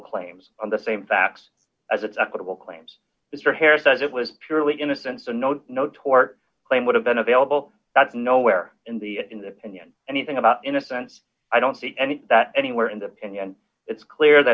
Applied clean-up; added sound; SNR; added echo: none; none; none; none.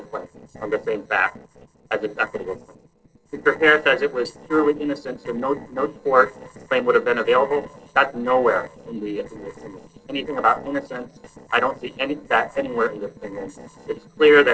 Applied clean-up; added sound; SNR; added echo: neural separator model SepFormer DNS4.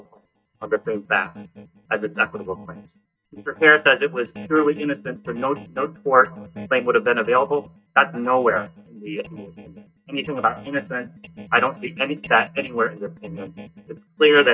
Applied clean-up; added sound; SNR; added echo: neural mask model DeepFilterNet 3.